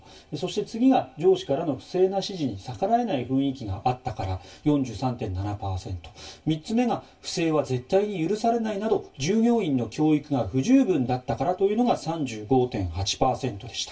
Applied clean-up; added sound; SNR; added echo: none; none; none; reverberation time 0.1 s.